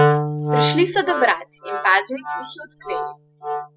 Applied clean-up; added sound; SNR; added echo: classical method spectral subtraction.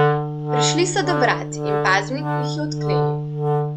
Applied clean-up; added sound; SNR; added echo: none; Wind instrument, woodwind instrument; -3 dB; none.